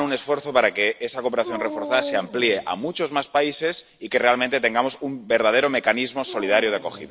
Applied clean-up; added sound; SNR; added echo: none; Dog; 16 dB; none.